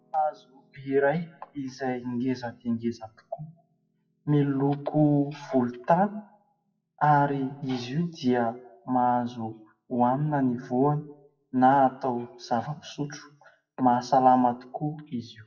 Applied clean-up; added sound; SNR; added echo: classical method WPE with log-MMSE.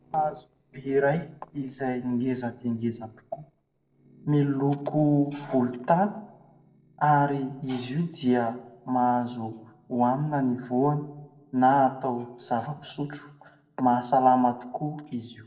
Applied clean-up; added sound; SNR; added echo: neural separator model SepFormer DNS4.